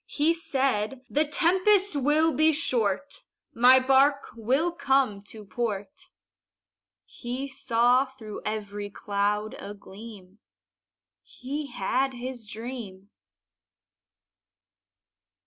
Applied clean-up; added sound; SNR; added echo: none; none; none; none.